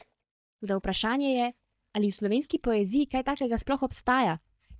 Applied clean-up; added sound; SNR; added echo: neural mask model DeepFilterNet 3.